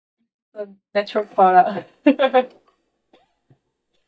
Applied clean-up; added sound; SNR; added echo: neural mask model DeepFilterNet 3.